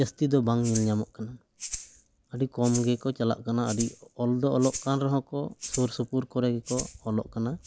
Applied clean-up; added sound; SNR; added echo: none; Rattle (instrument); 14 dB; none.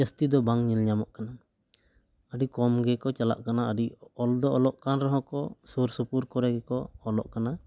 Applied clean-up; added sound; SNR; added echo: none; none; none; none.